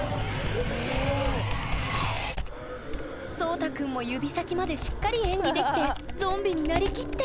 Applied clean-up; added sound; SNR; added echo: none; Computer keyboard; 6 dB; none.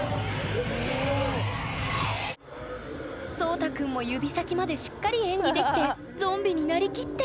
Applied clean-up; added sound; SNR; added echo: none; none; none; none.